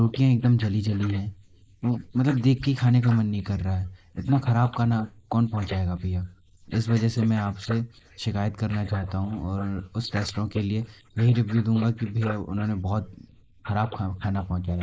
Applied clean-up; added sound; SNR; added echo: neural mask model Resemble Enhance denoiser.